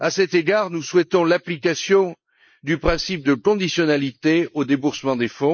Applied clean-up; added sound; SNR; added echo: neural mask model Resemble Enhance denoiser.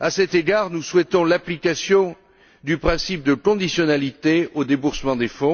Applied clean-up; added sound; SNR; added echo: none; none; none; none.